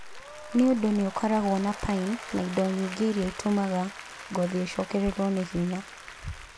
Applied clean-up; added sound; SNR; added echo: none; Applause; 14 dB; none.